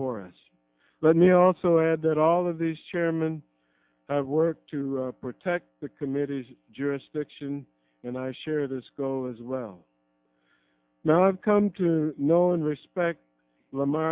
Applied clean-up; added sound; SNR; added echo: none; none; none; none.